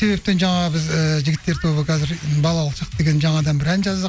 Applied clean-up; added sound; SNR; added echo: none; none; none; none.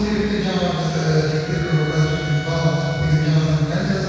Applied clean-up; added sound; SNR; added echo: none; Trumpet; 16 dB; reverberation time 2.2 s.